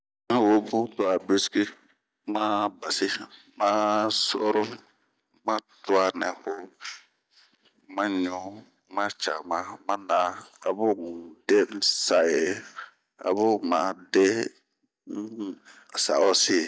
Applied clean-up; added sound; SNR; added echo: none; none; none; none.